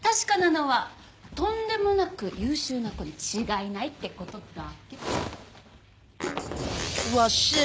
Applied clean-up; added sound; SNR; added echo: none; none; none; none.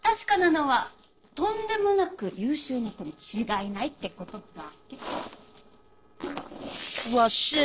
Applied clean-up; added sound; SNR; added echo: neural separator model SepFormer DNS4.